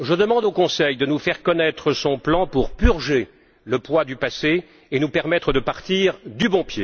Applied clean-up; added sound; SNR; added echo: none; none; none; none.